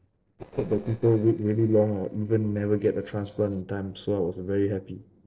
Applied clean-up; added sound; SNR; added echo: neural separator model SepFormer DNS4.